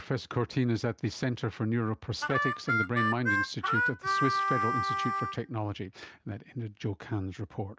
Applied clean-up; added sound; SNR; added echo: none; Harmonica; -2 dB; none.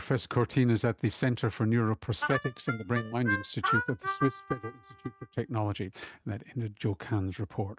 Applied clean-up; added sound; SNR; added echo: neural mask model RNNoise.